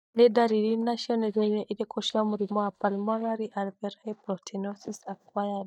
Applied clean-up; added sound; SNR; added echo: neural mask model DeepFilterNet 3.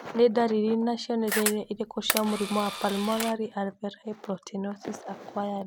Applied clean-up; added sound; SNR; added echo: none; Camera; 5 dB; none.